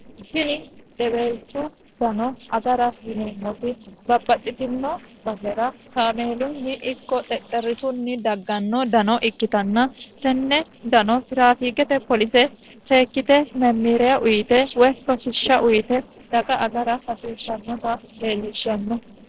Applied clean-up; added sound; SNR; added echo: neural separator model SepFormer DNS4.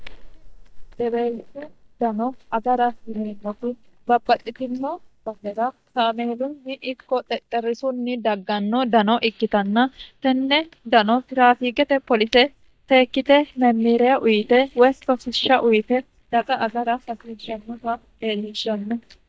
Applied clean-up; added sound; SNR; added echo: neural mask model DeepFilterNet 3.